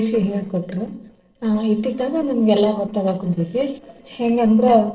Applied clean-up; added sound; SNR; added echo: neural separator model SepFormer DNS4.